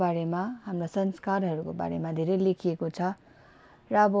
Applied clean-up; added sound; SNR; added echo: none; none; none; none.